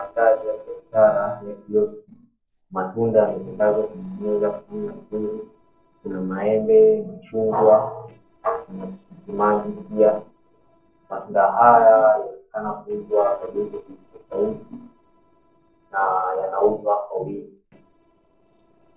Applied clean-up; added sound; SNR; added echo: neural separator model SepFormer DNS4.